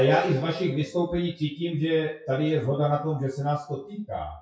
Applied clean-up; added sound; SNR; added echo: classical method WPE with log-MMSE.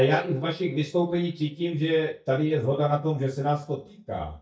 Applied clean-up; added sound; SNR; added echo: neural mask model DeepFilterNet 3.